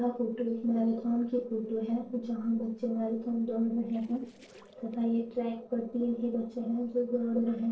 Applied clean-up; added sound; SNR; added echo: neural separator model SepFormer DNS4.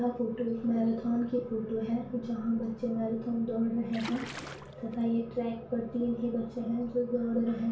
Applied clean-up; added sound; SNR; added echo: none; Splash, splatter; 13 dB; reverberation time 0.3 s.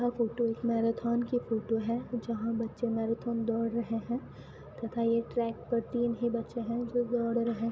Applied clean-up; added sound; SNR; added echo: none; none; none; none.